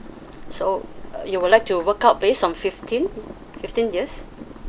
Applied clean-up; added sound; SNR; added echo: none; Boiling; 15 dB; none.